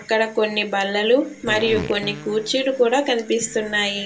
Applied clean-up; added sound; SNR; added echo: none; Fart; 13 dB; reverberation time 0.2 s.